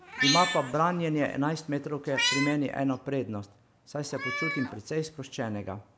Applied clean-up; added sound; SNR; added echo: none; Meow; 5 dB; none.